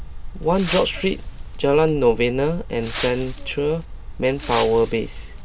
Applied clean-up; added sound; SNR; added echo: none; Tick + Wind; 9 dB; none.